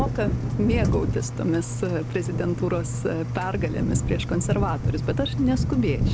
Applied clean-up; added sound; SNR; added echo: none; Thunder / Wind + Engine; -1 dB; none.